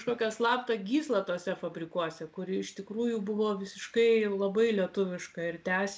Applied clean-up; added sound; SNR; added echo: none; none; none; none.